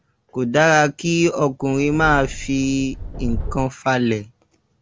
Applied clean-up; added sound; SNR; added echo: none; Subway, metro, underground; 8 dB; none.